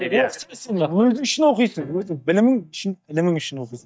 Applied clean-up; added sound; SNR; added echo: neural mask model DeepFilterNet 3.